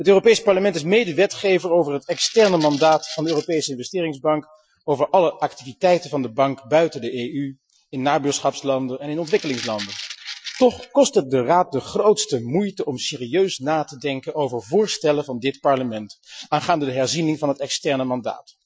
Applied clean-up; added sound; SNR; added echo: classical method Wiener filter.